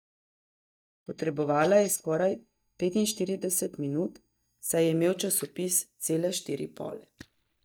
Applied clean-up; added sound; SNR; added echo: neural mask model DeepFilterNet 3.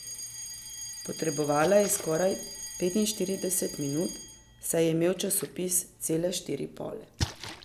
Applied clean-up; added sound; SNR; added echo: none; Alarm + Splash, splatter; 11 dB; none.